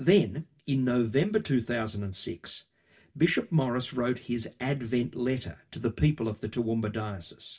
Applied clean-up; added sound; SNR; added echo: none; none; none; reverberation time 0.1 s.